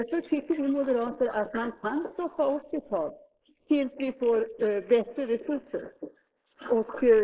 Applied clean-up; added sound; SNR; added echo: neural mask model Resemble Enhance denoiser.